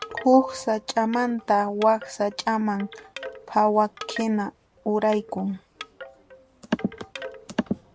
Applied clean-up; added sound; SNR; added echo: none; Wind chime / Wood; 17 dB; none.